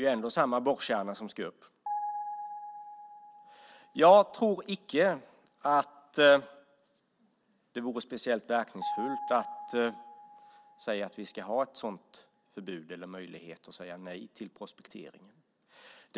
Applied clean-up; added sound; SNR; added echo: none; Piano; 11 dB; none.